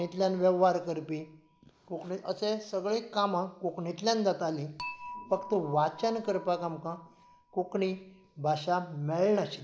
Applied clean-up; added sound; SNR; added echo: none; Dishes, pots, and pans / Chink, clink; 20 dB; none.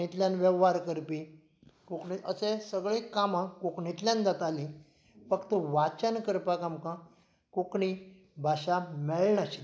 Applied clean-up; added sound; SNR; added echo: none; none; none; none.